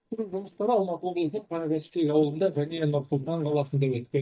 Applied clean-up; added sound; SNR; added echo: neural mask model DeepFilterNet 3.